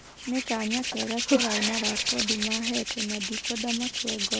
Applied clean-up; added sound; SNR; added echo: none; Hands; -2 dB; none.